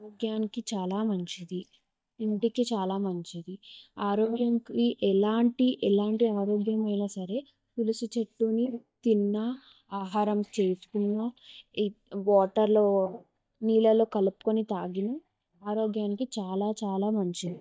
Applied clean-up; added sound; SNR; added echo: neural mask model DeepFilterNet 3.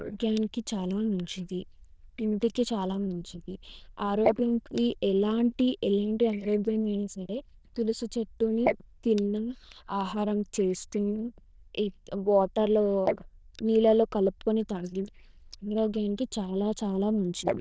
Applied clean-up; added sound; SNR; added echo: neural diffusion model UNIVERSE++.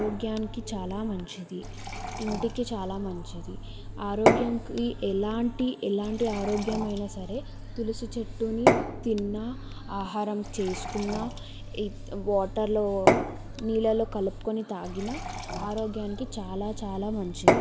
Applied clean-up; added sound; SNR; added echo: none; Fill (with liquid) / Glass / Water; 1 dB; none.